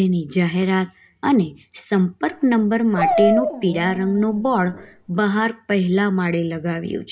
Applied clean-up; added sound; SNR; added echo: none; Dog; 4 dB; reverberation time 0.3 s.